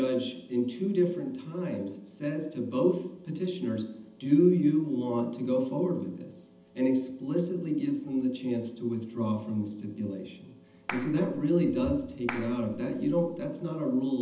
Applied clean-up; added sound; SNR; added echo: none; Clapping; 14 dB; reverberation time 0.8 s.